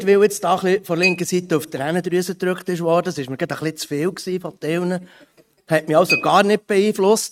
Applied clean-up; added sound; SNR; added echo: neural mask model RNNoise.